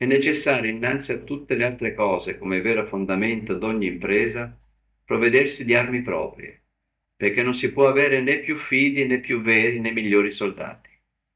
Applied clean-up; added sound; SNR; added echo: neural mask model DeepFilterNet 3.